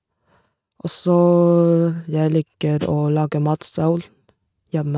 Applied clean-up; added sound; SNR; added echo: neural mask model RNNoise.